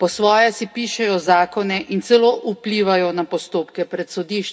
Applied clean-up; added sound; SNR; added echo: none; none; none; reverberation time 0.3 s.